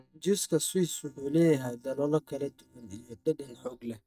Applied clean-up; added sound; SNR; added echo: neural mask model DeepFilterNet 3.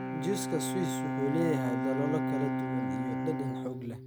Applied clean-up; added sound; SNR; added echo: none; Bowed string instrument; -2 dB; none.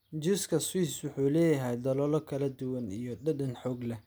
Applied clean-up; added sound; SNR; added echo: none; none; none; none.